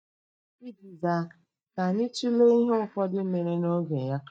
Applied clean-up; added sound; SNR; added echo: neural mask model DeepFilterNet 3.